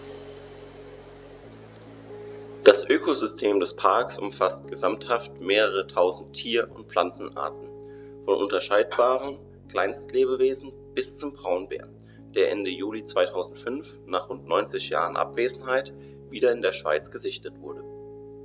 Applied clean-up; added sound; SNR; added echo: none; Piano; 17 dB; none.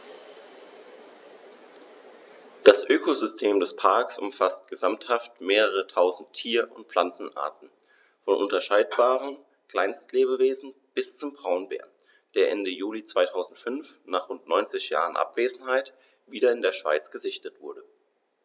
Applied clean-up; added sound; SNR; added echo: none; none; none; none.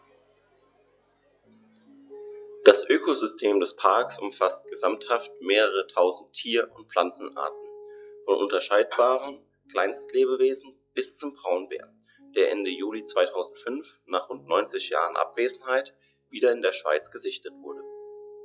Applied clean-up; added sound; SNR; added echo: classical method log-MMSE.